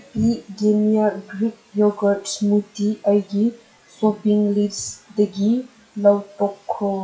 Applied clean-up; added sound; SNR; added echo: classical method WPE with log-MMSE.